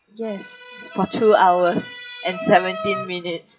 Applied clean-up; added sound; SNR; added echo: classical method WPE with log-MMSE.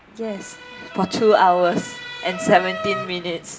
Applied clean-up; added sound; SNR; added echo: none; Motor vehicle (road) / Siren; 12 dB; reverberation time 0.5 s.